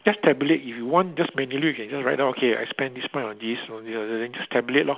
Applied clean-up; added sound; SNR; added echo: none; none; none; none.